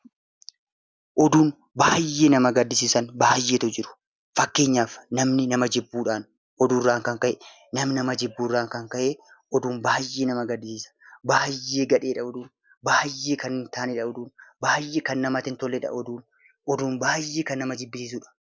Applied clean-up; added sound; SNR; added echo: none; none; none; none.